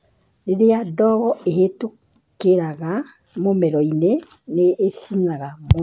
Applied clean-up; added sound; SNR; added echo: none; none; none; none.